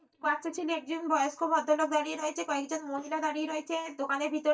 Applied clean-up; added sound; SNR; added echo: neural mask model DeepFilterNet 3.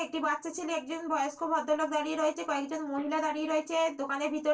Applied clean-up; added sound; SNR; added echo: neural separator model SepFormer DNS4.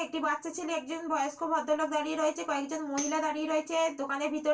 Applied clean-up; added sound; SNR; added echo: none; Tambourine; 14 dB; reverberation time 0.2 s.